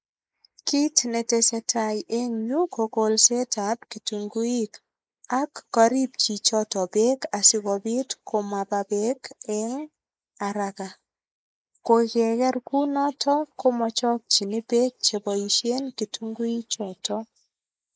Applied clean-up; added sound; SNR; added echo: neural mask model Resemble Enhance denoiser.